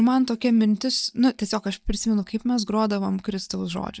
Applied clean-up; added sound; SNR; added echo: neural mask model DeepFilterNet 3.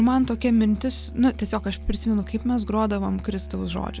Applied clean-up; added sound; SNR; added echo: none; Musical instrument; 13 dB; none.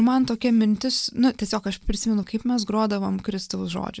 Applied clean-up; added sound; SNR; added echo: none; none; none; none.